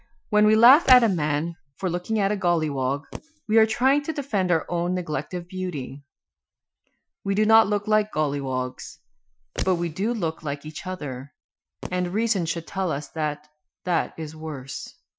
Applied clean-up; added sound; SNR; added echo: classical method Wiener filter.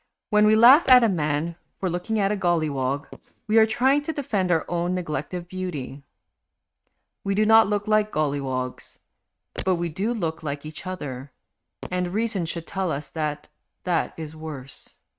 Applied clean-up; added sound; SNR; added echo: neural mask model RNNoise.